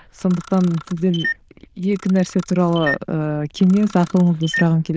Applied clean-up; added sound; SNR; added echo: neural diffusion model UNIVERSE++.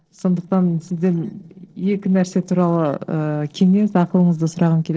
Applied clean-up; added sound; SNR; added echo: neural separator model SepFormer DNS4.